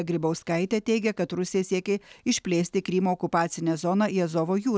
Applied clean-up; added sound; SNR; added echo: none; none; none; none.